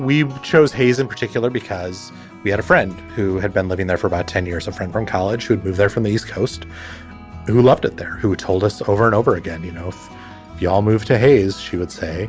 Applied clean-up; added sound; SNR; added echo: none; none; none; none.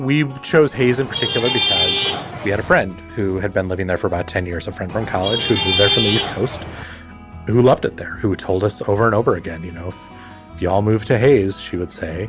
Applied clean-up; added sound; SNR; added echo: none; Traffic noise, roadway noise / Vehicle horn, car horn, honking; 1 dB; none.